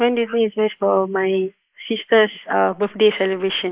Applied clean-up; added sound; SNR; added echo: neural mask model Resemble Enhance denoiser.